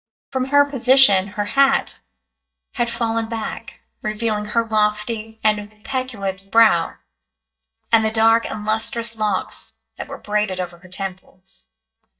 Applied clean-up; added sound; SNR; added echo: neural mask model DeepFilterNet 3.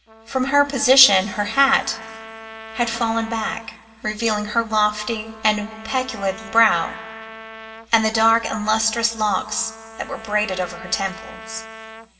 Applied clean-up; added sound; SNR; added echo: none; Trumpet; 17 dB; reverberation time 1.7 s.